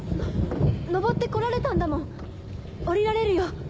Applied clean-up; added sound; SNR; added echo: none; none; none; none.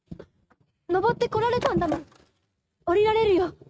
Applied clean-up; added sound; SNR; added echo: neural mask model RNNoise.